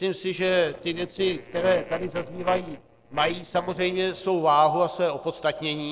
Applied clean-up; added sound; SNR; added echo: neural separator model SepFormer DNS4.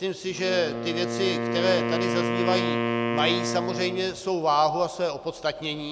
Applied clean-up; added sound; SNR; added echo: none; Wind instrument, woodwind instrument; 2 dB; none.